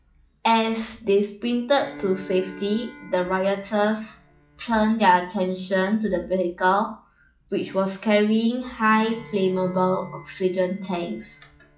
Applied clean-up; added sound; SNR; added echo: classical method log-MMSE.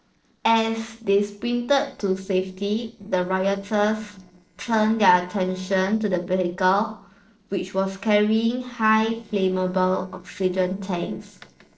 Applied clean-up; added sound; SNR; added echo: neural separator model SepFormer DNS4.